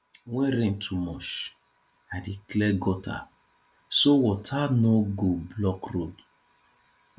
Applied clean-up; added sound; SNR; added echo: none; none; none; none.